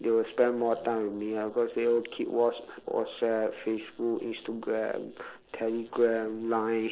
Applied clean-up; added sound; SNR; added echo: neural separator model SepFormer DNS4.